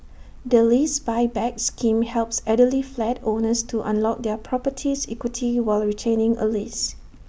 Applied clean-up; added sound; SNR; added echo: none; none; none; none.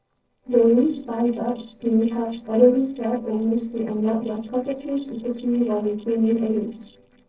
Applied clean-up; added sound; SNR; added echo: neural separator model SepFormer DNS4.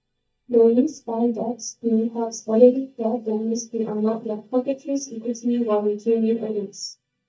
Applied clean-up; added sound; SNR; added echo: neural mask model DeepFilterNet 3.